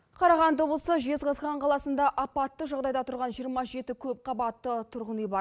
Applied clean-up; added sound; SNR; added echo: none; none; none; none.